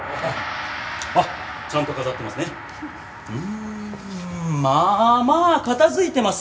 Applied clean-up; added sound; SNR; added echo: none; Gong; 12 dB; none.